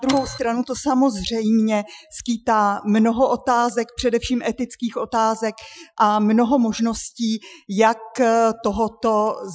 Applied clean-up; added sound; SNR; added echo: classical method Wiener filter.